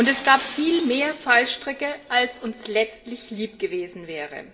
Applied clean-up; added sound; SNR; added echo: none; Shatter; 14 dB; reverberation time 2.0 s.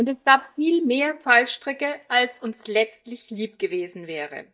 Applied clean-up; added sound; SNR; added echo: neural mask model DeepFilterNet 3.